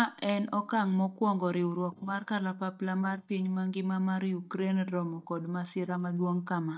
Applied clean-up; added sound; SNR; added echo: neural mask model DeepFilterNet 3.